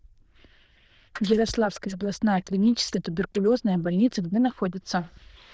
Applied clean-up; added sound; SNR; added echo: neural diffusion model UNIVERSE++.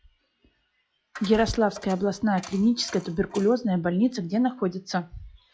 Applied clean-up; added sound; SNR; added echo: classical method log-MMSE.